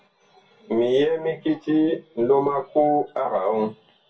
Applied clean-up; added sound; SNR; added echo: none; none; none; reverberation time 0.2 s.